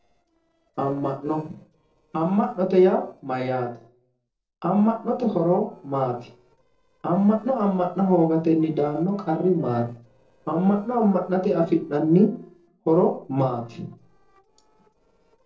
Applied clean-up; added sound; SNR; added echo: neural separator model SepFormer DNS4.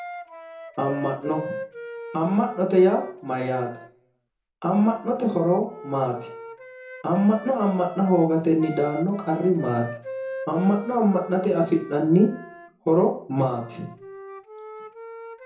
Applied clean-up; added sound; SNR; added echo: none; Wind instrument, woodwind instrument; 15 dB; reverberation time 0.5 s.